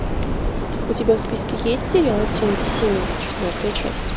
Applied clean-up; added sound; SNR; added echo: none; Waves, surf; 1 dB; none.